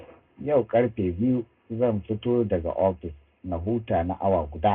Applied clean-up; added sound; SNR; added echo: none; none; none; reverberation time 0.2 s.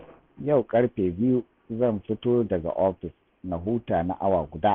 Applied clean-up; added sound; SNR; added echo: none; none; none; none.